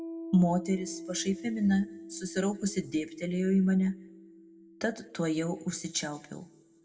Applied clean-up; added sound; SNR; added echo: none; Piano; 15 dB; reverberation time 0.8 s.